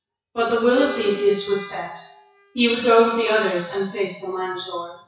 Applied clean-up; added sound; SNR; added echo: classical method WPE with log-MMSE.